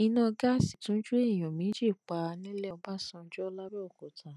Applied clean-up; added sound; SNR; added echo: none; none; none; none.